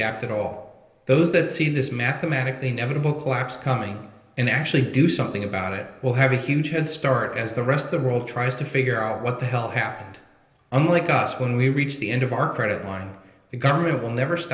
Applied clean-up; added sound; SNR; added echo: none; none; none; reverberation time 1.4 s.